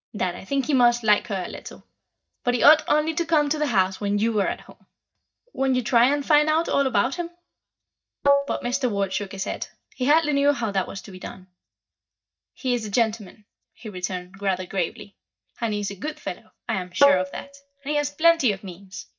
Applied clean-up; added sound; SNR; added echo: neural mask model DeepFilterNet 3.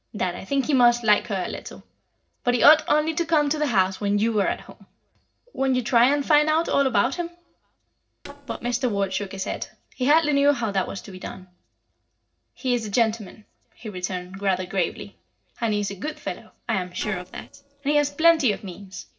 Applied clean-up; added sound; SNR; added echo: neural separator model SepFormer DNS4.